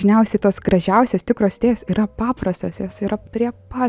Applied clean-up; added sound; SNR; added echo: none; none; none; none.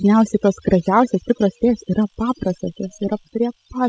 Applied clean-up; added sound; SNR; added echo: classical method spectral subtraction.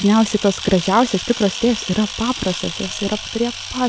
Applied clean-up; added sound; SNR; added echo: none; Camera; 10 dB; none.